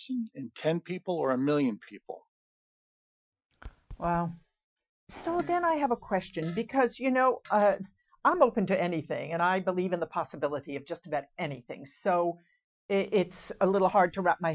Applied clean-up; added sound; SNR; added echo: classical method Wiener filter.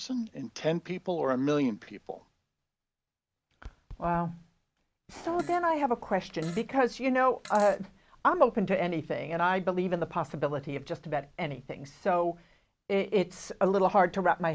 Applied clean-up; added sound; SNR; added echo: none; Fart; 19 dB; none.